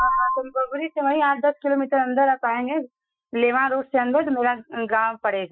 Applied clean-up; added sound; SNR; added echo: classical method Wiener filter.